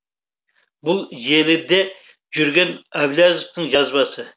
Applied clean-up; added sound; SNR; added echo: none; none; none; none.